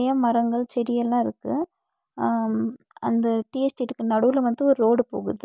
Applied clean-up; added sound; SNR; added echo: none; none; none; none.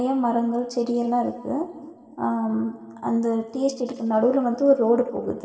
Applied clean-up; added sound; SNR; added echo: none; none; none; reverberation time 2.2 s.